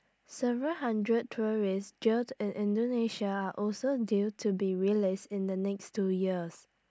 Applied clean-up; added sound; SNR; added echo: none; none; none; none.